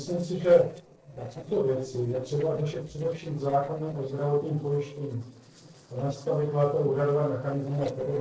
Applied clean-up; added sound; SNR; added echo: neural separator model SepFormer DNS4.